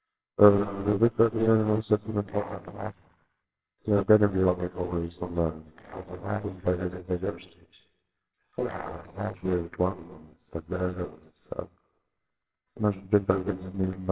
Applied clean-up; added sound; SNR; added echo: neural separator model SepFormer WHAMR!.